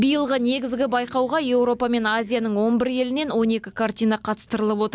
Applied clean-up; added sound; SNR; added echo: none; none; none; none.